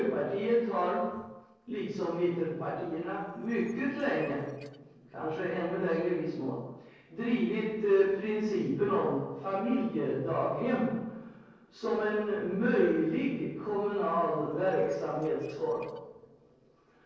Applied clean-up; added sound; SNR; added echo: neural separator model SepFormer DNS4.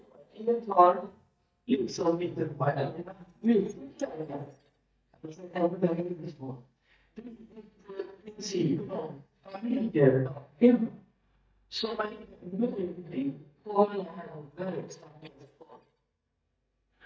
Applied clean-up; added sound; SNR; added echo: neural mask model DeepFilterNet 3.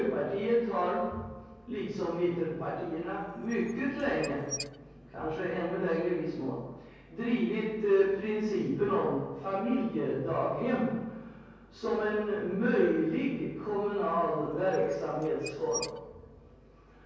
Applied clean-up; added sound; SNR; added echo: none; Squeak / Dishes, pots, and pans; 14 dB; reverberation time 1.3 s.